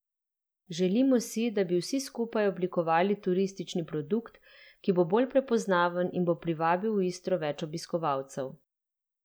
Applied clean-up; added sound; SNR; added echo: none; none; none; none.